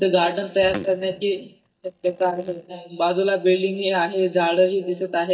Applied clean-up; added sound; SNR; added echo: neural mask model DeepFilterNet 3.